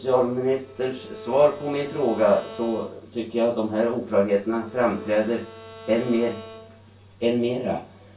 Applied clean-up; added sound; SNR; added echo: none; Bowed string instrument; 19 dB; reverberation time 0.2 s.